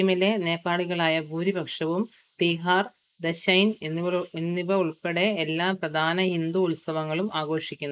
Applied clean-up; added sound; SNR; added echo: neural mask model Resemble Enhance denoiser.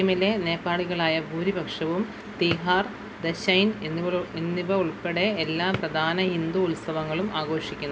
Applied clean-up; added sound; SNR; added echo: none; Drawer open or close; 14 dB; none.